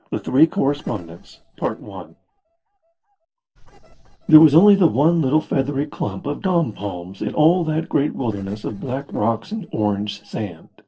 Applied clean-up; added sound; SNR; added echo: neural separator model SepFormer DNS4.